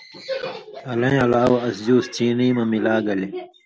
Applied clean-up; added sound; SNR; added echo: none; none; none; none.